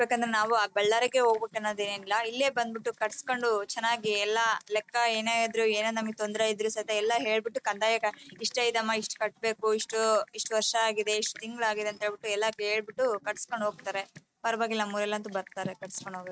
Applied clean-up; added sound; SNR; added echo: neural mask model RNNoise.